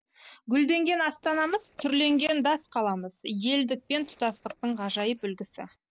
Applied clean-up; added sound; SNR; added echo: neural separator model SepFormer DNS4.